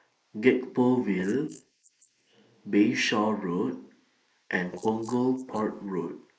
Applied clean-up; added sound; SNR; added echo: neural mask model Resemble Enhance denoiser.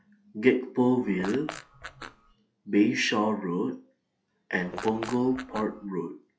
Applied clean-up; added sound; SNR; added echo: classical method log-MMSE.